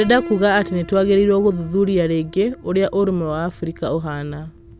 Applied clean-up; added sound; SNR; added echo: none; Piano; 18 dB; none.